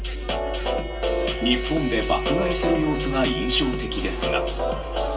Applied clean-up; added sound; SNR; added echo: none; Bowed string instrument; 9 dB; reverberation time 0.2 s.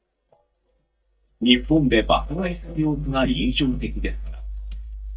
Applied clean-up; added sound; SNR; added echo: neural mask model DeepFilterNet 3.